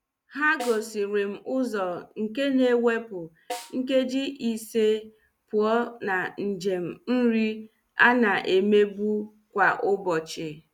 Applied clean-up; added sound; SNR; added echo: none; Snare drum; 16 dB; none.